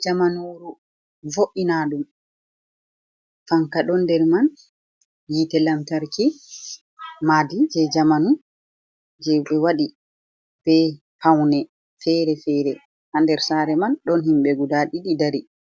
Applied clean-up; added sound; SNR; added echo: none; none; none; none.